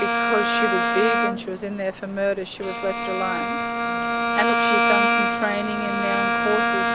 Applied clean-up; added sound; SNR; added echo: none; Bowed string instrument; -4 dB; none.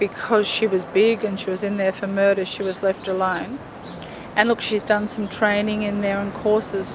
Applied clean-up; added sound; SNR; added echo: none; none; none; none.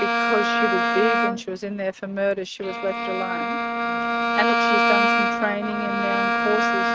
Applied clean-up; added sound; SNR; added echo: neural mask model RNNoise.